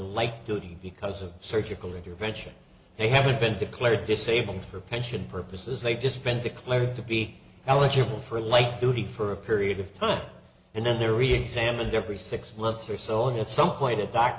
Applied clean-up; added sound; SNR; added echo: none; none; none; none.